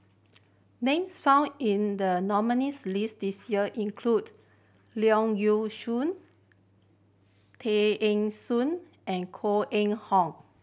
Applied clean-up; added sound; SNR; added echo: none; none; none; none.